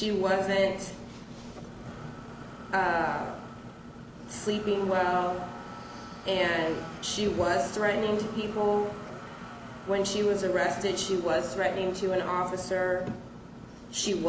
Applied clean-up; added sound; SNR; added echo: none; Motor vehicle (road); 17 dB; none.